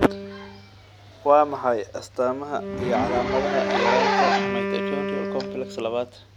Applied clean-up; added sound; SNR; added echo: none; Wind instrument, woodwind instrument + Zipper (clothing); 1 dB; none.